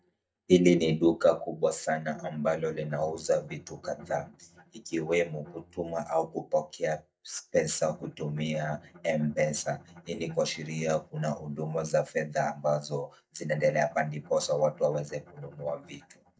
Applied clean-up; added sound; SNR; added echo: neural mask model DeepFilterNet 3.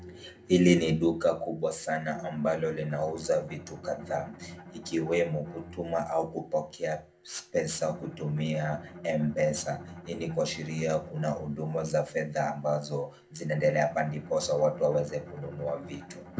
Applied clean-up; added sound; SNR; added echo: none; Bowed string instrument; 17 dB; reverberation time 0.3 s.